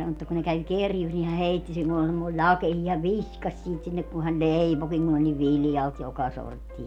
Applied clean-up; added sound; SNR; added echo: none; none; none; none.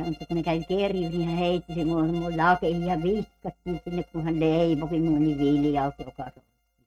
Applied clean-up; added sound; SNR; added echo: neural mask model RNNoise.